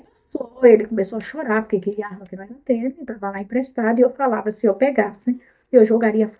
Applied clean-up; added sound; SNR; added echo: neural mask model DeepFilterNet 3.